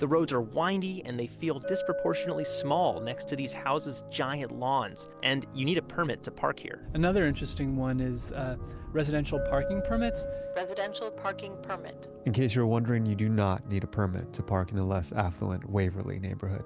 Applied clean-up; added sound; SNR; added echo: none; Chink, clink; 11 dB; none.